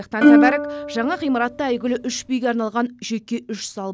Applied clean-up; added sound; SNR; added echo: none; Plucked string instrument; -4 dB; none.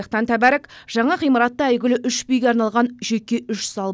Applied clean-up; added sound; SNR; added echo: none; none; none; none.